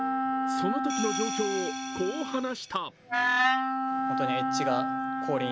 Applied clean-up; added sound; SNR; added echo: none; Wind instrument, woodwind instrument; -4 dB; none.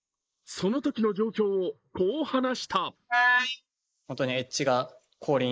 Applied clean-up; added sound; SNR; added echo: neural mask model Resemble Enhance denoiser.